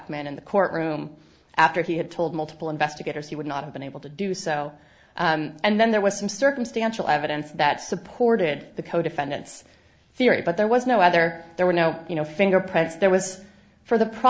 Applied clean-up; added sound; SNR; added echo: none; none; none; none.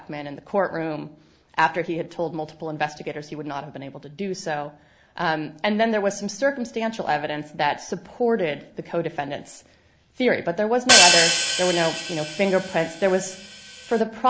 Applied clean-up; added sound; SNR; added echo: none; Hi-hat; -3 dB; none.